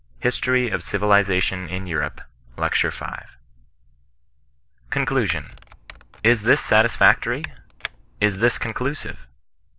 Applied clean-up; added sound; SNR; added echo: none; Typing; 15 dB; none.